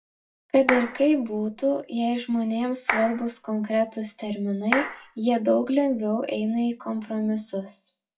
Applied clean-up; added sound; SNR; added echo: classical method WPE with log-MMSE.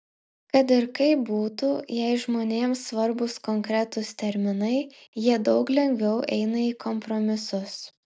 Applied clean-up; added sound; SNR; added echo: none; none; none; none.